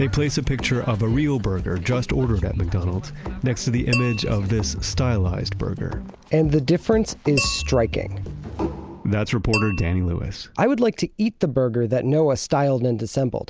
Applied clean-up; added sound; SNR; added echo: none; Tap / Glass; 12 dB; none.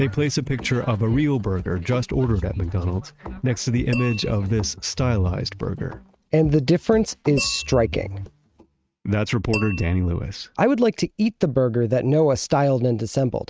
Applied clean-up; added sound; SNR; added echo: neural mask model RNNoise.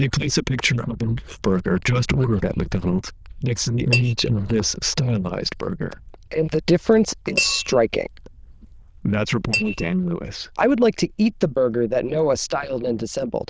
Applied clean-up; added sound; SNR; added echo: neural diffusion model UNIVERSE++.